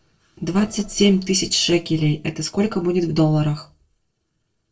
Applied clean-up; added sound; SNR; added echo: neural separator model SepFormer DNS4.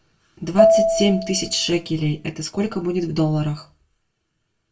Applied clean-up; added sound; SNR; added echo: none; Marimba, xylophone; -2 dB; reverberation time 0.2 s.